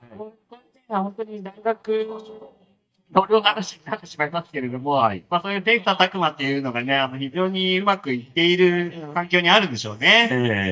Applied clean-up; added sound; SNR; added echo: neural mask model DeepFilterNet 3.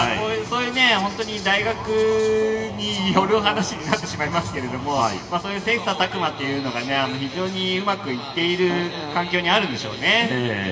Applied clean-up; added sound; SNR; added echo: none; Fart; 12 dB; reverberation time 0.9 s.